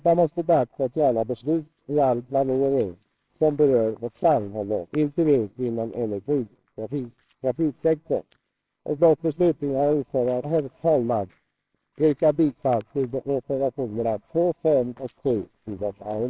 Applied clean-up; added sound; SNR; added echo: neural separator model SepFormer WHAMR!.